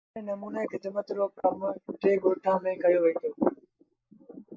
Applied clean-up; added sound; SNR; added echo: neural mask model Resemble Enhance denoiser.